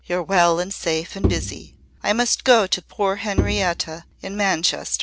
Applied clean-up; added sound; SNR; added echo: none; Bowed string instrument; 5 dB; none.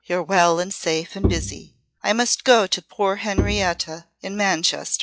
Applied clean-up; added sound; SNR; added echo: classical method log-MMSE.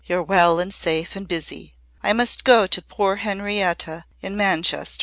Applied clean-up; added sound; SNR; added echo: none; none; none; none.